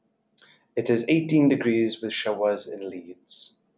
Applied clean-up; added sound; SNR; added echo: none; none; none; none.